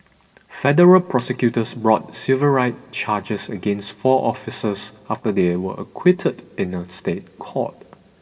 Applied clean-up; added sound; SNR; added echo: none; none; none; reverberation time 1.4 s.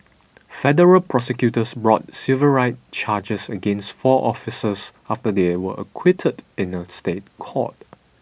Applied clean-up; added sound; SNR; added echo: none; none; none; none.